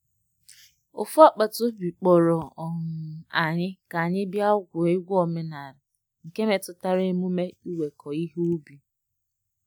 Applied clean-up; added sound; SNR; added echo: none; none; none; none.